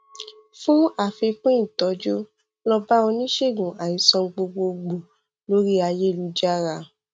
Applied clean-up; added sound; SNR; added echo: neural mask model RNNoise.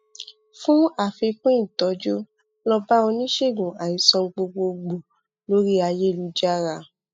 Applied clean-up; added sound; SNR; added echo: classical method spectral subtraction.